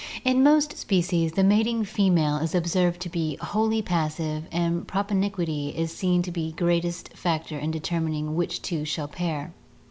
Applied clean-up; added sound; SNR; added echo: none; none; none; none.